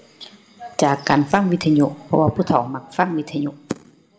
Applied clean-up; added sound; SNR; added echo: none; none; none; reverberation time 0.6 s.